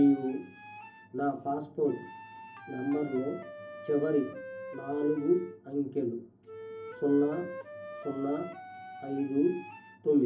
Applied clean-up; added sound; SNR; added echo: none; Wind instrument, woodwind instrument; 14 dB; reverberation time 0.3 s.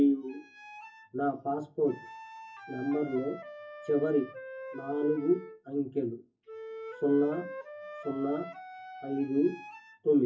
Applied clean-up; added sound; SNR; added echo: classical method WPE with log-MMSE.